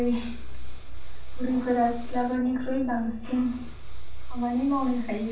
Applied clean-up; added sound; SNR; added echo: none; Breathing; 17 dB; reverberation time 0.3 s.